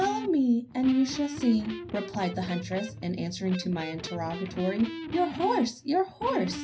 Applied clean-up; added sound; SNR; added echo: none; Electric guitar; 10 dB; reverberation time 0.5 s.